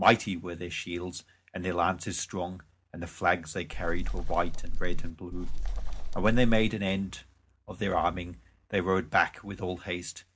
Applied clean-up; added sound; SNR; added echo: none; Wind; -4 dB; none.